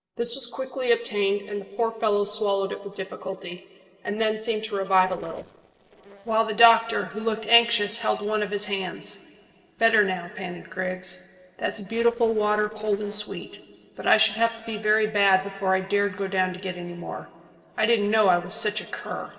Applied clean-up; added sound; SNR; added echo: neural separator model SepFormer DNS4.